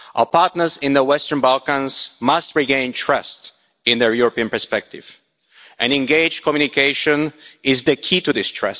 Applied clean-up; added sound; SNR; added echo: none; none; none; none.